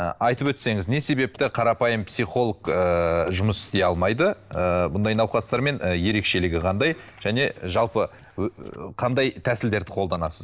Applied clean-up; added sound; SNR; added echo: neural separator model SepFormer DNS4.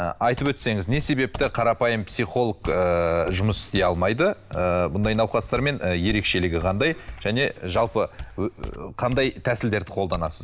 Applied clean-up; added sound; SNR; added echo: none; Computer keyboard; 15 dB; none.